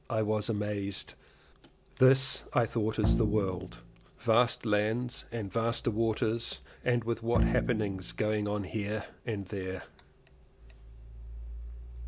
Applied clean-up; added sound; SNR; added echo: none; Bowed string instrument; 2 dB; none.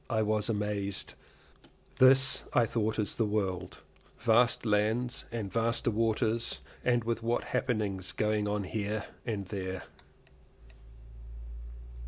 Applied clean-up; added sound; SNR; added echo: none; none; none; none.